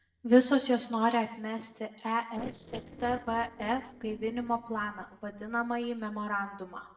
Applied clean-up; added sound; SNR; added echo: neural separator model SepFormer DNS4.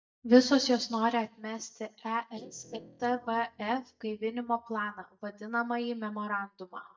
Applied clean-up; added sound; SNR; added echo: neural mask model DeepFilterNet 3.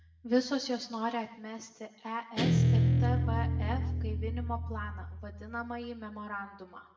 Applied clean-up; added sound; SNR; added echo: none; Guitar; -5 dB; reverberation time 0.8 s.